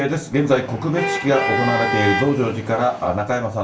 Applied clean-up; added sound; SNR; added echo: none; Traffic noise, roadway noise / Vehicle horn, car horn, honking; 5 dB; reverberation time 0.3 s.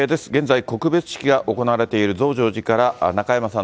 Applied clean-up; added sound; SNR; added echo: none; none; none; none.